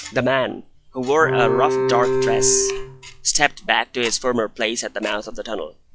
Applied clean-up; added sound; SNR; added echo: classical method log-MMSE.